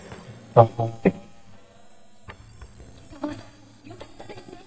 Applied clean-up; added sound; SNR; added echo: neural mask model DeepFilterNet 3.